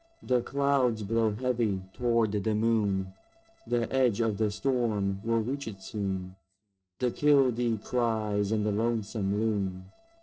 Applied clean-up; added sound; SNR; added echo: neural separator model SepFormer DNS4.